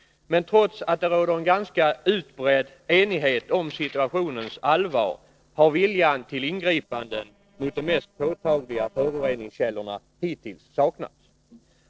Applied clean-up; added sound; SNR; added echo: neural separator model SepFormer DNS4.